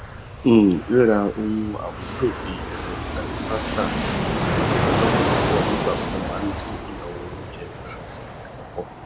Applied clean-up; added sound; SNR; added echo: none; Fixed-wing aircraft, airplane; 1 dB; none.